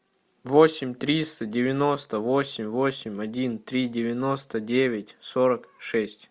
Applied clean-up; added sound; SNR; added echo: none; none; none; none.